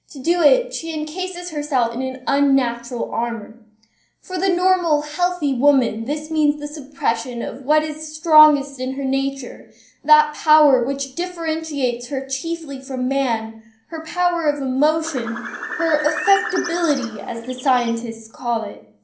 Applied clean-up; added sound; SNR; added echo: none; Bird; 9 dB; reverberation time 0.6 s.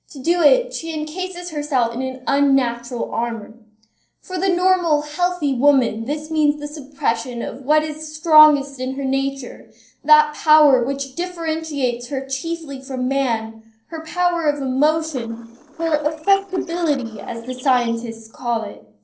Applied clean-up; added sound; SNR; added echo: neural separator model SepFormer DNS4.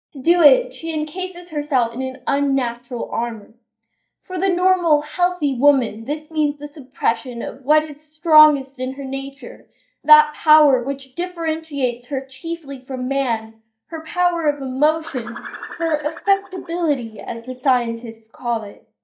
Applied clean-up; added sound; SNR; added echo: neural mask model DeepFilterNet 3.